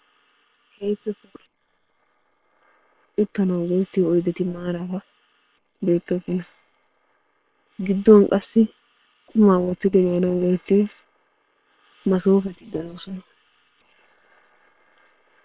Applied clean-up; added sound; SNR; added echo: neural separator model SepFormer WHAM!.